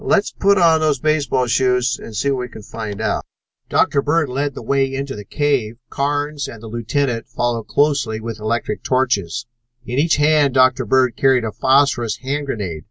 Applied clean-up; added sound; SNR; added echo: none; none; none; none.